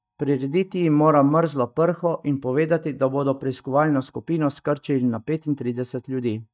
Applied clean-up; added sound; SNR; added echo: neural mask model DeepFilterNet 3.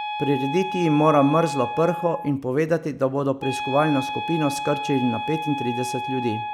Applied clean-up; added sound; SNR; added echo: none; Wind instrument, woodwind instrument; 7 dB; none.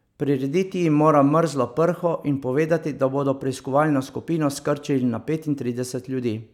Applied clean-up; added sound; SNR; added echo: none; none; none; none.